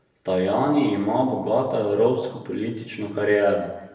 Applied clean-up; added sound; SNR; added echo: none; none; none; reverberation time 0.9 s.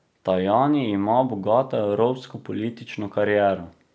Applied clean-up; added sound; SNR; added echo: none; none; none; none.